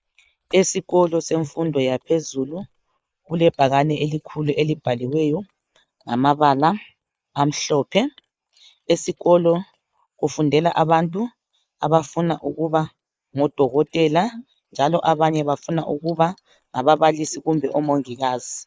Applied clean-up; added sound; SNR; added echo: neural mask model Resemble Enhance denoiser.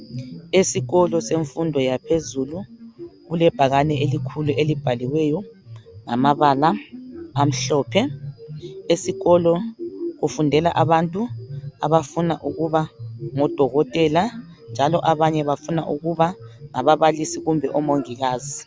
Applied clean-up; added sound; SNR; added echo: none; none; none; none.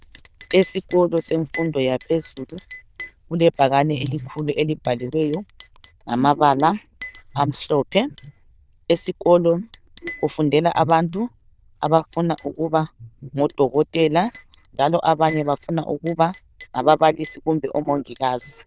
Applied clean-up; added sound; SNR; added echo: neural diffusion model UNIVERSE++.